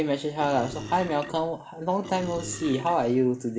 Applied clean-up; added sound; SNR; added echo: none; Burping, eructation; 13 dB; none.